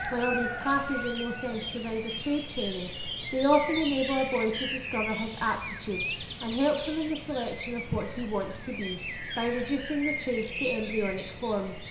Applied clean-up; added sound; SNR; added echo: none; Bird vocalization, bird call, bird song; 4 dB; reverberation time 0.7 s.